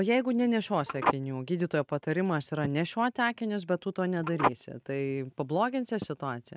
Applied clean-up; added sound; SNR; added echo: neural mask model RNNoise.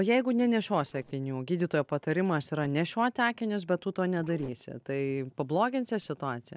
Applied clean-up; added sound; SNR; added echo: neural separator model SepFormer DNS4.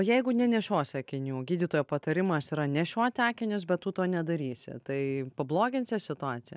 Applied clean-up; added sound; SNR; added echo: none; none; none; none.